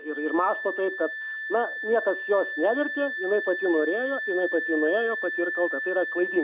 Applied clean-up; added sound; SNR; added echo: none; Wind instrument, woodwind instrument; 6 dB; none.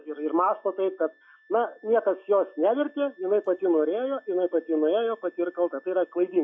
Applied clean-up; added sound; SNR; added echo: classical method log-MMSE.